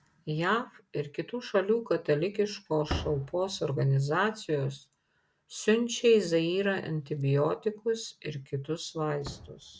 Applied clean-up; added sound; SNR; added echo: none; Slam; 18 dB; none.